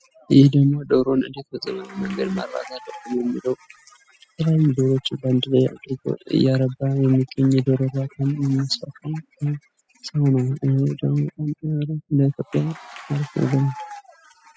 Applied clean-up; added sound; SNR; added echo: classical method spectral subtraction.